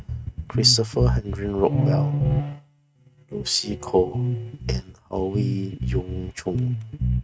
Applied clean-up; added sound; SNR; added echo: neural mask model RNNoise.